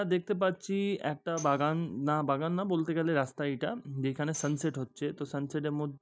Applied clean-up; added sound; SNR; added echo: neural mask model DeepFilterNet 3.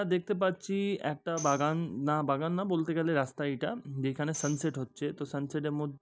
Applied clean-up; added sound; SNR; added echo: none; Tambourine; 16 dB; none.